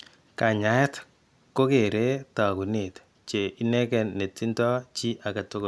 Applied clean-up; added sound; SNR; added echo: none; none; none; none.